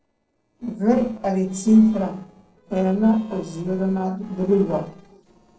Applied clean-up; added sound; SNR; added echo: neural separator model SepFormer DNS4.